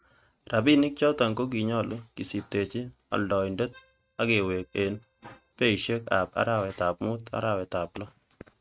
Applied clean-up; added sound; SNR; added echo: neural mask model RNNoise.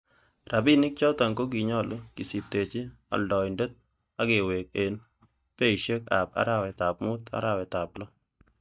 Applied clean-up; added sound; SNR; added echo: neural mask model DeepFilterNet 3.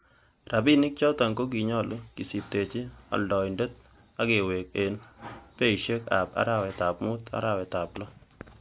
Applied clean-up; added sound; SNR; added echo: none; none; none; none.